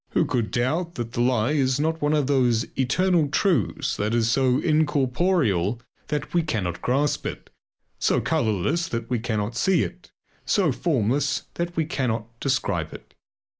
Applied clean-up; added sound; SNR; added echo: none; none; none; none.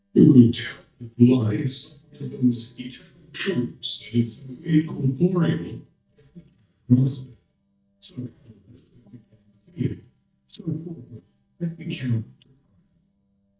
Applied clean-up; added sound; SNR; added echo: neural mask model DeepFilterNet 3.